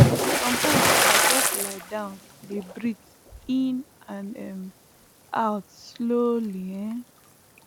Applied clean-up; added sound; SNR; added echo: none; Splash, splatter; -4 dB; none.